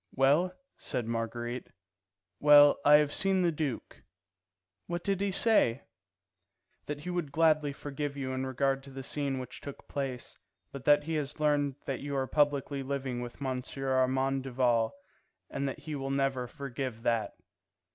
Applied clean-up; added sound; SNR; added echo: none; none; none; none.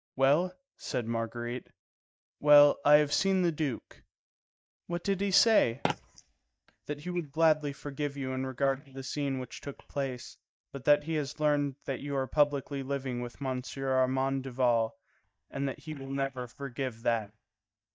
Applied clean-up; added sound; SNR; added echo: neural mask model DeepFilterNet 3.